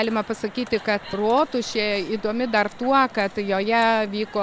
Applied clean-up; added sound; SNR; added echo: none; none; none; none.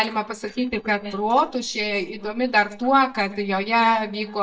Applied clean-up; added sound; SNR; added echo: neural mask model DeepFilterNet 3.